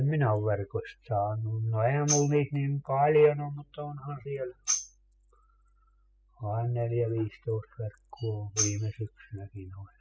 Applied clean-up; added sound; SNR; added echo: classical method spectral subtraction.